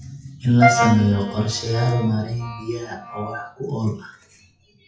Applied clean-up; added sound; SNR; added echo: classical method WPE with log-MMSE.